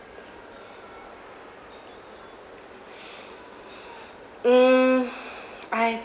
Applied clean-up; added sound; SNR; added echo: none; none; none; none.